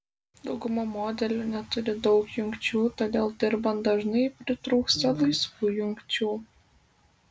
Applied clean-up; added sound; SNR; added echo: none; none; none; none.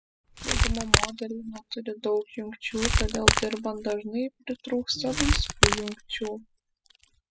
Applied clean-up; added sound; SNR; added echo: classical method spectral subtraction.